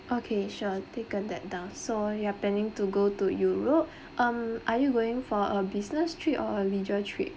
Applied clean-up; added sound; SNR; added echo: none; none; none; none.